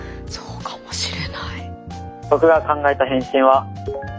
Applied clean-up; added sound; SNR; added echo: none; none; none; none.